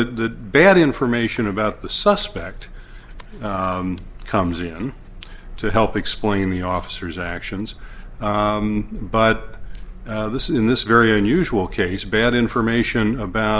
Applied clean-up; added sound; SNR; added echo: none; none; none; none.